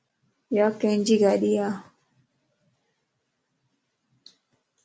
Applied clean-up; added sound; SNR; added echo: none; none; none; none.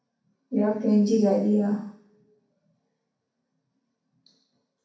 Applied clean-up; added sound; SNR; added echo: none; none; none; reverberation time 0.6 s.